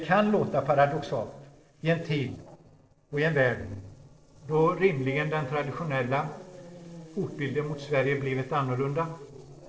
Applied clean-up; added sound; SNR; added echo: neural separator model SepFormer DNS4.